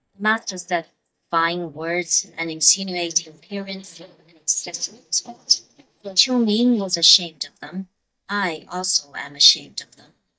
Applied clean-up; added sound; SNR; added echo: neural mask model DeepFilterNet 3.